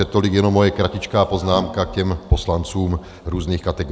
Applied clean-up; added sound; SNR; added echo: none; Bowed string instrument; 19 dB; none.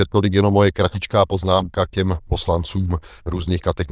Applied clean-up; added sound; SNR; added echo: neural diffusion model UNIVERSE++.